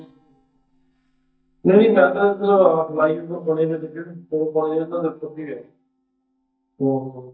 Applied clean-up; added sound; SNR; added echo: neural mask model DeepFilterNet 3.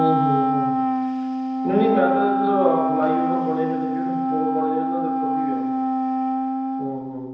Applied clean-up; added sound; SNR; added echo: none; Wind instrument, woodwind instrument; -4 dB; reverberation time 1.0 s.